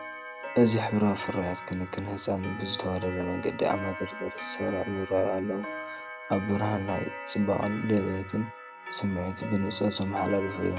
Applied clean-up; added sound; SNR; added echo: none; Clock; 11 dB; none.